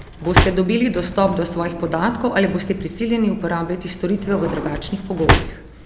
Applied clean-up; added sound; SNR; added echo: none; Drawer open or close; 4 dB; none.